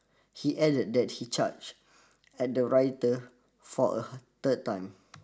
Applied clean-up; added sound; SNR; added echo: none; none; none; none.